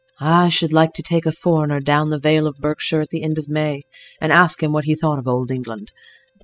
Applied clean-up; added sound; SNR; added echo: classical method spectral subtraction.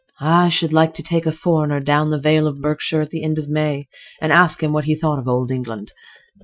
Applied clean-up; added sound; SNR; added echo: classical method Wiener filter.